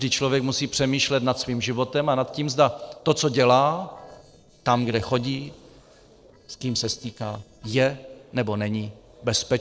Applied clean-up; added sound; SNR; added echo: neural separator model SepFormer DNS4.